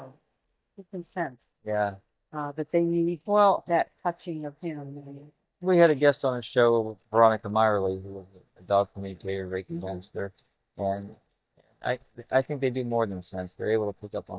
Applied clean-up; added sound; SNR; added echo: neural mask model DeepFilterNet 3.